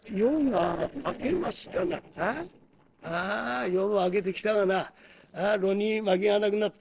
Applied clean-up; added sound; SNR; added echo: neural separator model SepFormer DNS4.